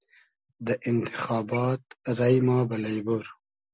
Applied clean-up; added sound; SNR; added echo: none; none; none; none.